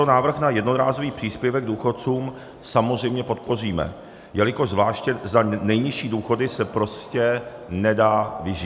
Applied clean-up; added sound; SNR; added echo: none; none; none; none.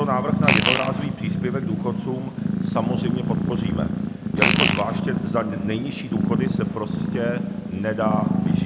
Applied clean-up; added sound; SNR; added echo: none; Fart + Purr; -5 dB; none.